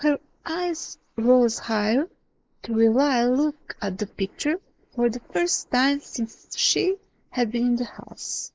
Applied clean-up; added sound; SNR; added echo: neural mask model Resemble Enhance denoiser.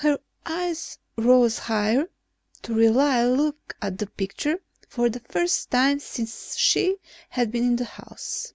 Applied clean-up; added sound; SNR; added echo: none; none; none; none.